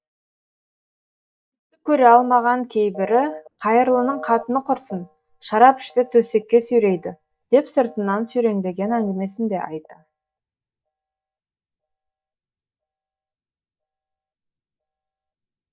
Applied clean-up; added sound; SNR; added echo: neural mask model DeepFilterNet 3.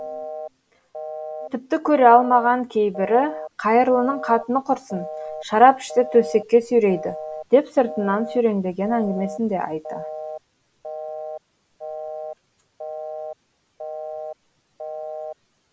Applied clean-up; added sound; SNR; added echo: none; Telephone; 12 dB; none.